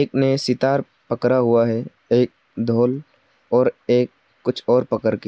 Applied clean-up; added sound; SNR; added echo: none; none; none; none.